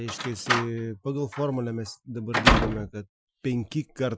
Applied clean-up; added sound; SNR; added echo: classical method Wiener filter.